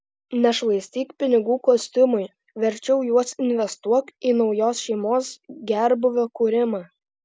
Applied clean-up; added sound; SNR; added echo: none; none; none; none.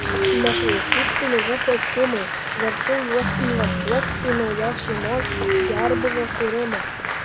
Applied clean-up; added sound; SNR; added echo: none; Applause + Train; -2 dB; none.